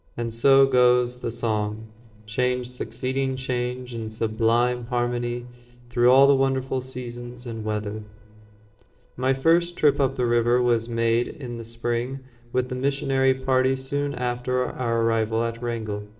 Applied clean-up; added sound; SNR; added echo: neural separator model SepFormer DNS4.